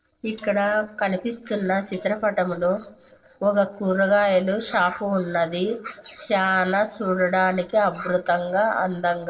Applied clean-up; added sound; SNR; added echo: neural separator model SepFormer DNS4.